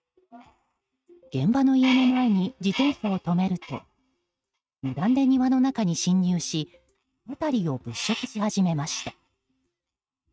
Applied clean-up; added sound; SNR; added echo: neural mask model RNNoise.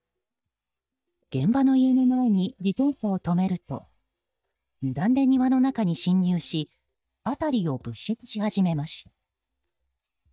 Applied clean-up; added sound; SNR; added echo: neural mask model DeepFilterNet 3.